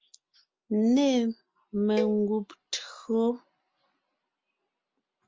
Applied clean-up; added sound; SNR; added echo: none; Cowbell; 10 dB; none.